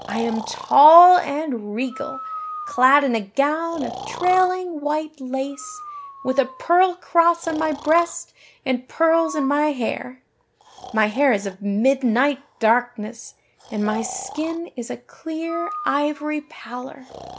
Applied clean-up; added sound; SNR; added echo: none; Breathing; 16 dB; none.